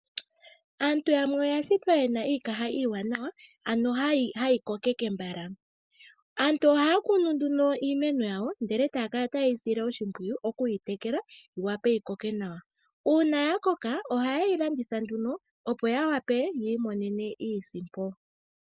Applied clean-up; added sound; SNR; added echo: neural mask model Resemble Enhance denoiser.